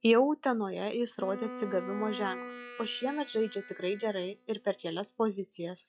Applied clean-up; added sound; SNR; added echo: classical method log-MMSE.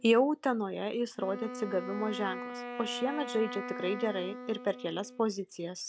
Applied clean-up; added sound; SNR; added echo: none; Wind instrument, woodwind instrument; 10 dB; none.